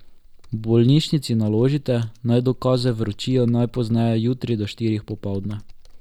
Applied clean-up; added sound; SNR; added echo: none; Computer keyboard; 20 dB; none.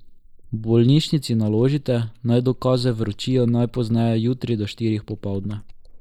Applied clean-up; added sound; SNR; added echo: neural mask model Resemble Enhance denoiser.